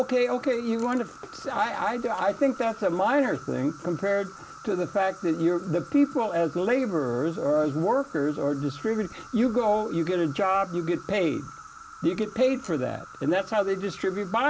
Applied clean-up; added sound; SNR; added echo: none; Insect; 18 dB; none.